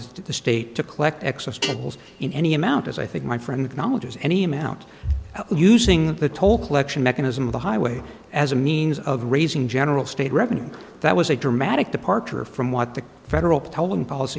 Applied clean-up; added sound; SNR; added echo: none; Guitar; 15 dB; none.